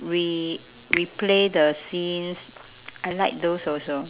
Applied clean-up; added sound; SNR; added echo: none; Finger snapping; 10 dB; none.